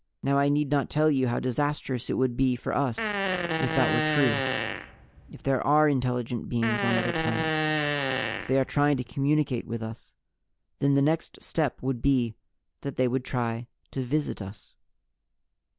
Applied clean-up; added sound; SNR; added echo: none; Fart; 1 dB; none.